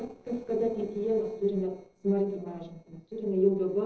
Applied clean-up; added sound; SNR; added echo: neural separator model SepFormer DNS4.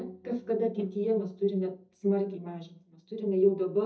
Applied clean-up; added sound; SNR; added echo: neural mask model DeepFilterNet 3.